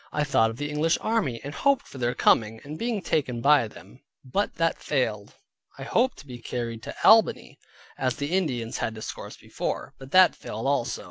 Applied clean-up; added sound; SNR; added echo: none; none; none; none.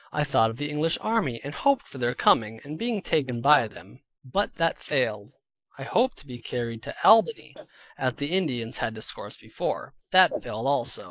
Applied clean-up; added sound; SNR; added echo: neural mask model Resemble Enhance denoiser.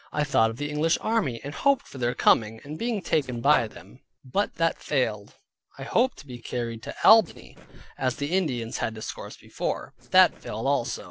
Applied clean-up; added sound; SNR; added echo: neural separator model SepFormer DNS4.